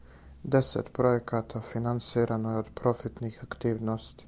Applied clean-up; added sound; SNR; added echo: none; none; none; none.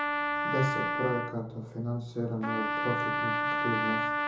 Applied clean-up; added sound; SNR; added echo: none; Trumpet; -3 dB; reverberation time 0.6 s.